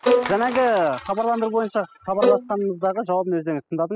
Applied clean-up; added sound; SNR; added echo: classical method spectral subtraction.